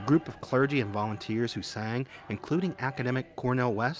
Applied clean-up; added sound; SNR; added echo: none; none; none; none.